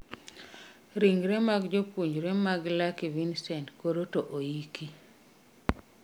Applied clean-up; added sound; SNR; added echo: none; none; none; none.